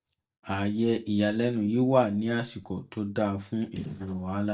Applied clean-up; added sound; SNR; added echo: neural mask model DeepFilterNet 3.